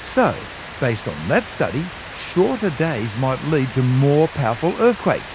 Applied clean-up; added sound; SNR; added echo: none; Rain; 14 dB; none.